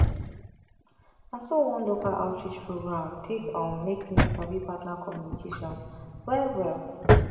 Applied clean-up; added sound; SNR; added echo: none; Drawer open or close; -2 dB; reverberation time 1.5 s.